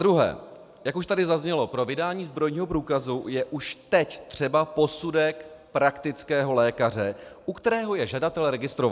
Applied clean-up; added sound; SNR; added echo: none; none; none; none.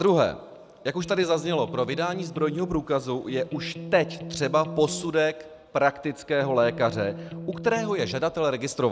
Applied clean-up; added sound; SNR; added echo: none; Electric guitar; 11 dB; none.